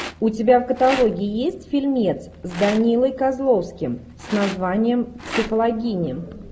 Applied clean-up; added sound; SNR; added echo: none; Rattle; 15 dB; none.